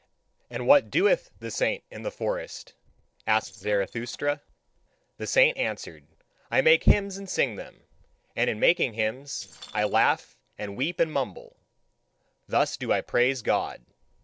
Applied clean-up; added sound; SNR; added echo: neural separator model SepFormer DNS4.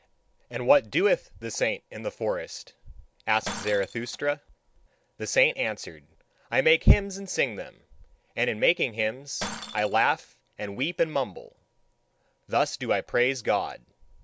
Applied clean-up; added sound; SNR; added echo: none; Shatter; 19 dB; none.